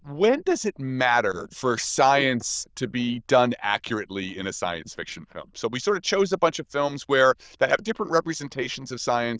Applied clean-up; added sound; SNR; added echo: neural diffusion model UNIVERSE++.